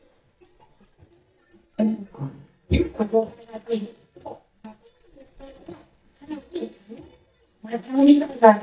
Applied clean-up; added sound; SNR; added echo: neural mask model DeepFilterNet 3.